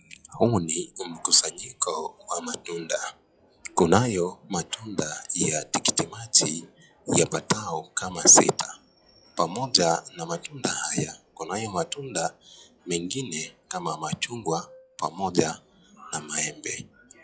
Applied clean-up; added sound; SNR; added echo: classical method log-MMSE.